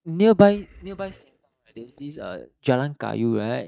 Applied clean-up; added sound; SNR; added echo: neural mask model DeepFilterNet 3.